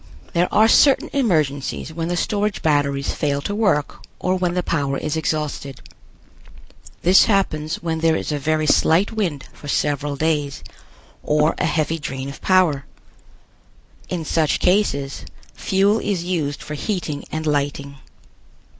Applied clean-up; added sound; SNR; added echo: none; none; none; none.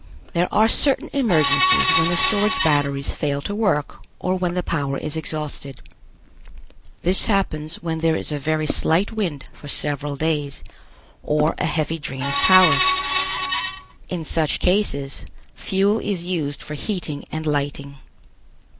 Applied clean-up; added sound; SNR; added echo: none; Screech; -3 dB; none.